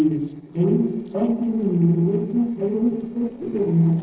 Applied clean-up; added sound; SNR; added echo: neural separator model SepFormer DNS4.